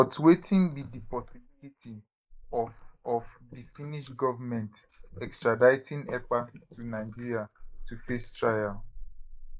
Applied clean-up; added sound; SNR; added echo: neural mask model Resemble Enhance denoiser.